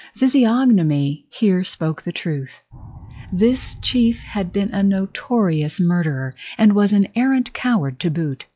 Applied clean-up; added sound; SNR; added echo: classical method log-MMSE.